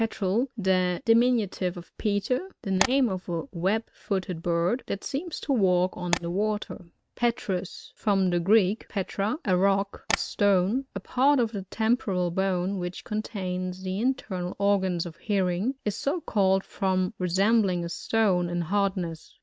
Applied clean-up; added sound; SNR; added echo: neural mask model RNNoise.